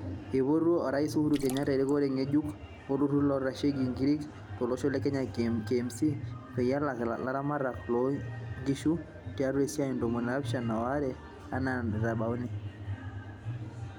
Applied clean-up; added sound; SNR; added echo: none; Splash, splatter; 17 dB; none.